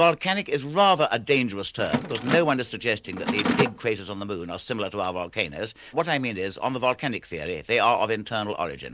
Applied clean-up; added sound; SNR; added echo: none; Mechanisms; 5 dB; none.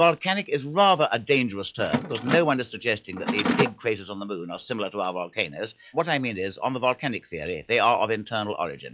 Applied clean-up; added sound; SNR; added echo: classical method log-MMSE.